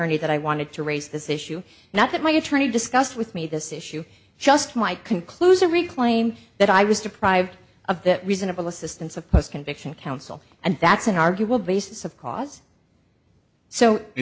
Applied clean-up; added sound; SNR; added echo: none; none; none; none.